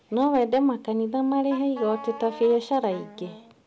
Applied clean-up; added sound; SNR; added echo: none; Wind instrument, woodwind instrument; 16 dB; none.